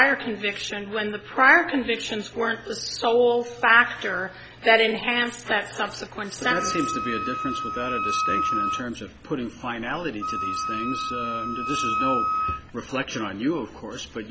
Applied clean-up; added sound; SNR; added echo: none; Wind instrument, woodwind instrument; 3 dB; none.